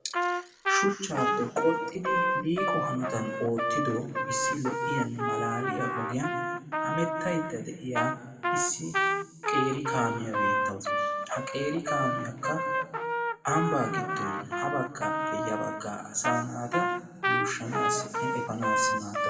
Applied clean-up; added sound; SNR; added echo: none; Trumpet; -2 dB; reverberation time 1.9 s.